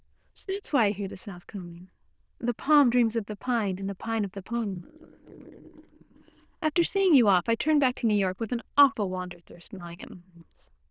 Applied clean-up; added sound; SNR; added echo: neural diffusion model UNIVERSE++.